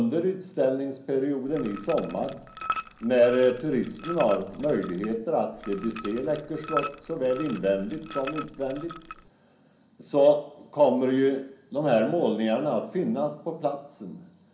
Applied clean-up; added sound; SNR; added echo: none; Liquid; 11 dB; reverberation time 0.6 s.